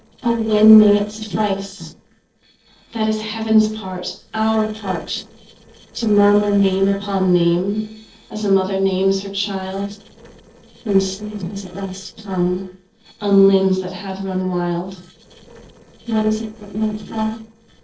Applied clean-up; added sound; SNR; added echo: neural separator model SepFormer DNS4.